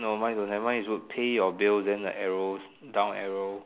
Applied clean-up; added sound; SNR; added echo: none; none; none; none.